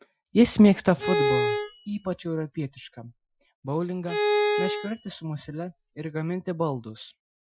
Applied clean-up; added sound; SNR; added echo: classical method Wiener filter.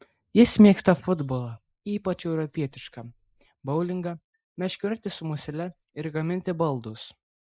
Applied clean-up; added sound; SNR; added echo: neural mask model Resemble Enhance denoiser.